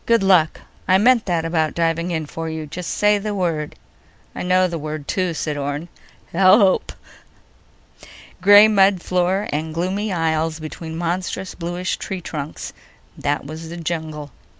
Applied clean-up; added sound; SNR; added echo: none; none; none; none.